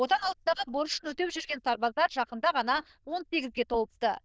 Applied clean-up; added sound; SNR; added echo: neural diffusion model UNIVERSE++.